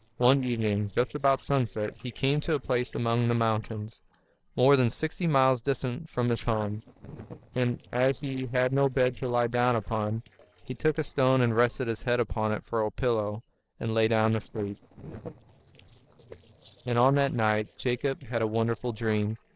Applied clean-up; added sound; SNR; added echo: neural separator model SepFormer DNS4.